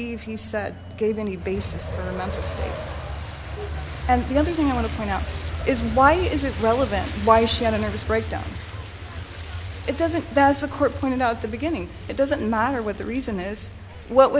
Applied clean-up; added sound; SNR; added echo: none; Truck; 7 dB; none.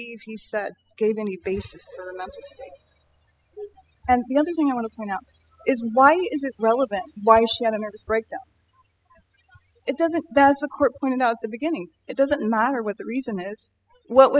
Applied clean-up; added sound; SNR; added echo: classical method spectral subtraction.